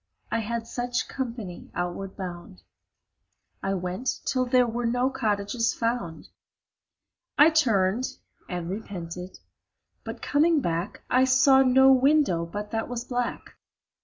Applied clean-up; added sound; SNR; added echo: none; none; none; none.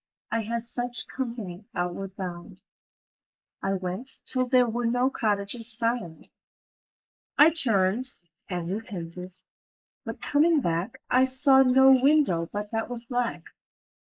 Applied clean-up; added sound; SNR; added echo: neural mask model Resemble Enhance denoiser.